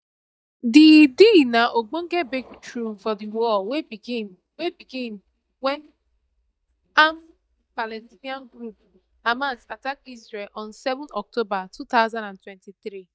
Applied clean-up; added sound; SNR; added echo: neural mask model DeepFilterNet 3.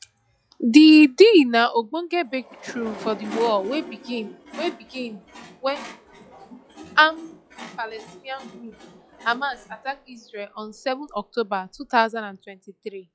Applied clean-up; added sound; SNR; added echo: classical method log-MMSE.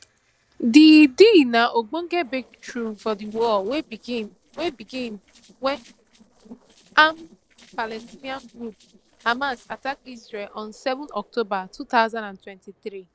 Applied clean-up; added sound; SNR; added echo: neural separator model SepFormer DNS4.